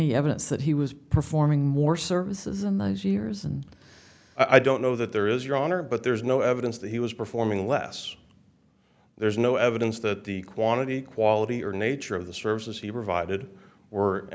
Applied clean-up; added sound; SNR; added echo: none; none; none; none.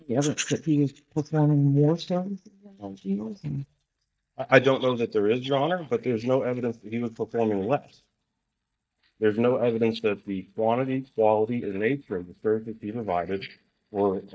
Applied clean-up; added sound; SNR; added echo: neural mask model DeepFilterNet 3.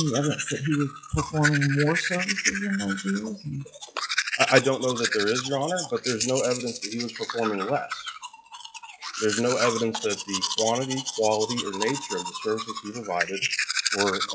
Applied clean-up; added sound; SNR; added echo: classical method WPE with log-MMSE.